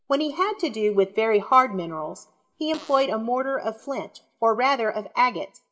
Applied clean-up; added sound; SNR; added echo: neural mask model DeepFilterNet 3.